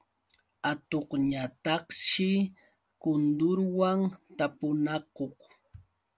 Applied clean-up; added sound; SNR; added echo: none; none; none; none.